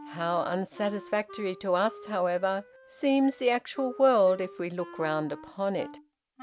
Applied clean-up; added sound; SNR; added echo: none; Wind instrument, woodwind instrument; 19 dB; none.